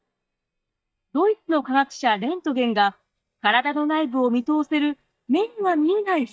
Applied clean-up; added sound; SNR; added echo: neural mask model DeepFilterNet 3.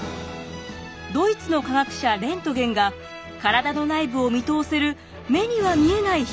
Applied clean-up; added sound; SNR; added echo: none; none; none; none.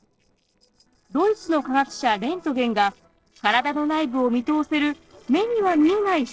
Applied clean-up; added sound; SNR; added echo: neural separator model SepFormer DNS4.